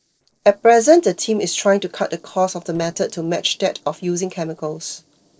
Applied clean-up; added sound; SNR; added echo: neural separator model SepFormer DNS4.